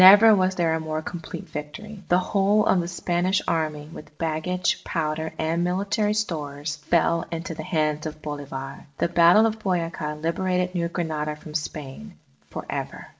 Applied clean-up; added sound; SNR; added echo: none; none; none; reverberation time 0.5 s.